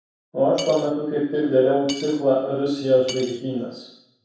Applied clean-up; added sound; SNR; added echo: none; Cutlery, silverware / Dishes, pots, and pans; 17 dB; reverberation time 0.7 s.